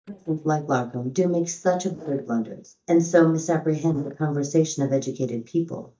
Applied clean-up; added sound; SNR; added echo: neural mask model DeepFilterNet 3.